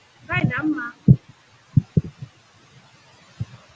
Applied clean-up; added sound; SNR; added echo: none; none; none; none.